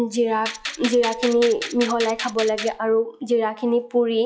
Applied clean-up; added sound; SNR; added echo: classical method log-MMSE.